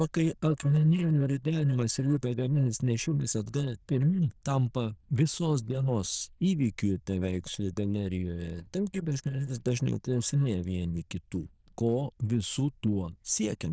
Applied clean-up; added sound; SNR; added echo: neural diffusion model UNIVERSE++.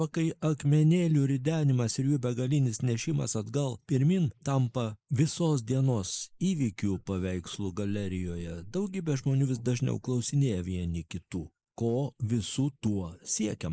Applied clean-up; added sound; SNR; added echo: neural mask model Resemble Enhance denoiser.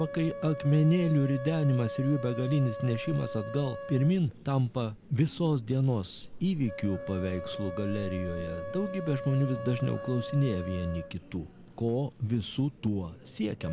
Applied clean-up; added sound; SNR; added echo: none; Wind instrument, woodwind instrument; 12 dB; none.